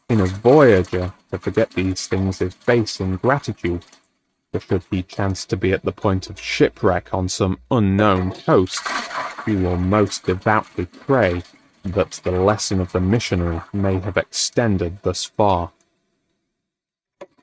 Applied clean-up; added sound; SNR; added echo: neural mask model RNNoise.